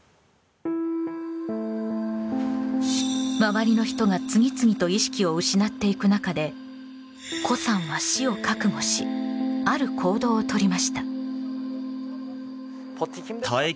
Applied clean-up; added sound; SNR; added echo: none; none; none; none.